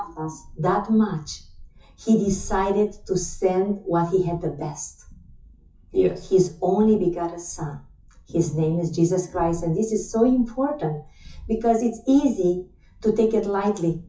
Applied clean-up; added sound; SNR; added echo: classical method WPE with log-MMSE.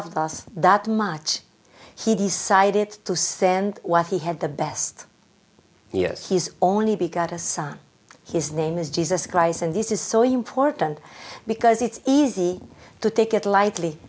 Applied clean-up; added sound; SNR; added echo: none; none; none; none.